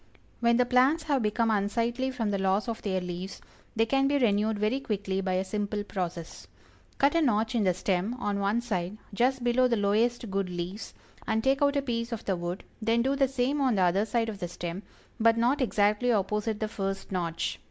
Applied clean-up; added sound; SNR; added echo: none; none; none; none.